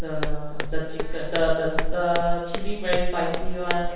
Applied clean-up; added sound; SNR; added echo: none; Walk, footsteps; -4 dB; reverberation time 1.2 s.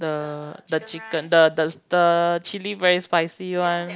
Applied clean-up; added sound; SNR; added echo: none; none; none; none.